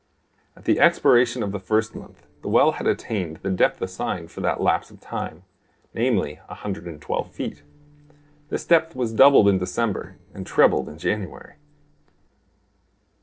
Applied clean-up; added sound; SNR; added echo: neural separator model SepFormer DNS4.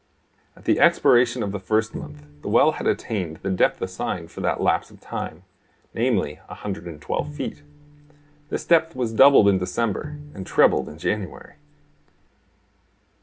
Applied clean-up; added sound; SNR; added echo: none; Bowed string instrument; 17 dB; reverberation time 0.3 s.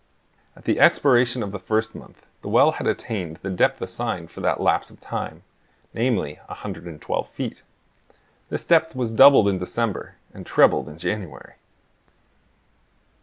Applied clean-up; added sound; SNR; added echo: none; none; none; none.